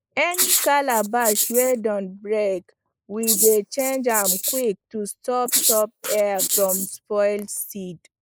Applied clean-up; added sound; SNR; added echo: neural mask model Resemble Enhance denoiser.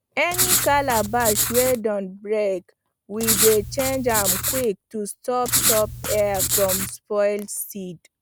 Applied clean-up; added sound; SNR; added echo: none; Writing; 0 dB; none.